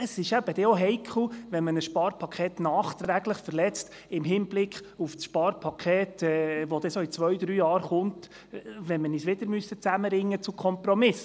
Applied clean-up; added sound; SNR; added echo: none; none; none; none.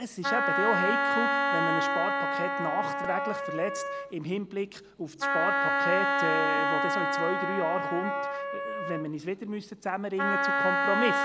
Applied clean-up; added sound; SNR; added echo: none; Wind instrument, woodwind instrument; -4 dB; none.